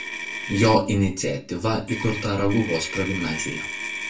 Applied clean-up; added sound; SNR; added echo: none; Motor vehicle (road); 9 dB; reverberation time 0.3 s.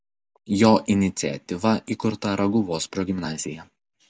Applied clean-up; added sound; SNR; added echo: none; none; none; none.